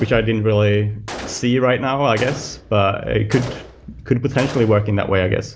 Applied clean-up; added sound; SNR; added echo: none; Gunshot, gunfire; 17 dB; none.